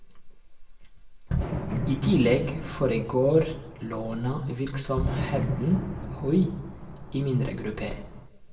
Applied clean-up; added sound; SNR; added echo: none; Fireworks; 6 dB; reverberation time 0.7 s.